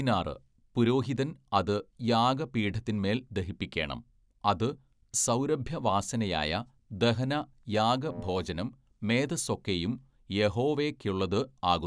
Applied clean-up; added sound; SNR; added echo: none; Wind instrument, woodwind instrument; 19 dB; none.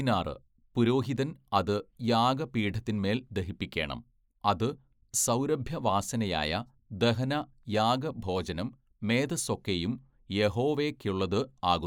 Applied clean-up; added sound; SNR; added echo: neural mask model Resemble Enhance denoiser.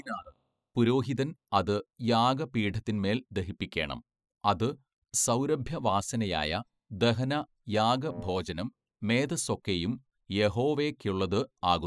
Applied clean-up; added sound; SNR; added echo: classical method spectral subtraction.